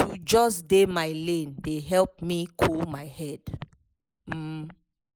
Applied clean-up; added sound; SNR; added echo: neural mask model Resemble Enhance denoiser.